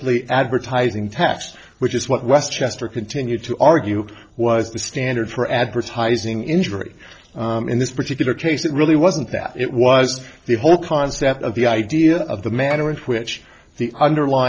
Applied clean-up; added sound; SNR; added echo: neural separator model SepFormer DNS4.